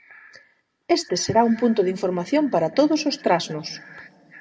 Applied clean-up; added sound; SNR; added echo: none; none; none; reverberation time 0.7 s.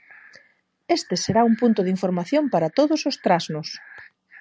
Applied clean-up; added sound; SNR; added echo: none; none; none; none.